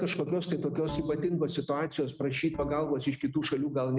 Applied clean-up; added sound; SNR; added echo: neural mask model RNNoise.